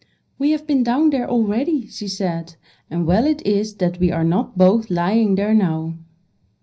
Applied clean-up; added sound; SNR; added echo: none; none; none; reverberation time 0.5 s.